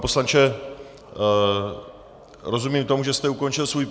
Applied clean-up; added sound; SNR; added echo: none; none; none; none.